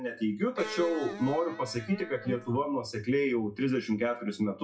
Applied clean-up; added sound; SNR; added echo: classical method WPE with log-MMSE.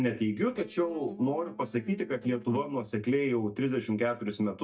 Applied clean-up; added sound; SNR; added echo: neural mask model DeepFilterNet 3.